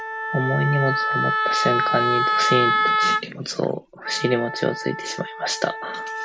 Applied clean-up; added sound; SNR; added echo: none; Wind instrument, woodwind instrument; -1 dB; none.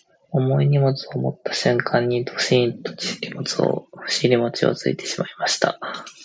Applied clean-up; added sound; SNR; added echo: none; none; none; none.